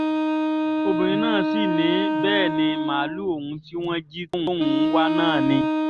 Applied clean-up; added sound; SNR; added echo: none; Wind instrument, woodwind instrument; -2 dB; none.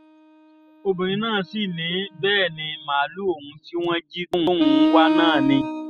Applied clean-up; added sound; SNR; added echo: classical method spectral subtraction.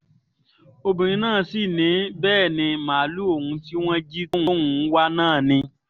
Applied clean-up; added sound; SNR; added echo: none; none; none; none.